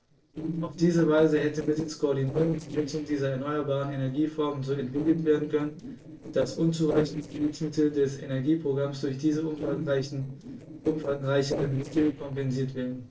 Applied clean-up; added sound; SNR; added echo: neural separator model SepFormer DNS4.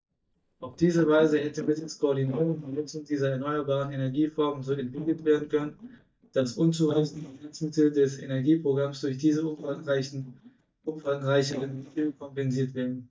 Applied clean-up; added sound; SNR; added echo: neural mask model DeepFilterNet 3.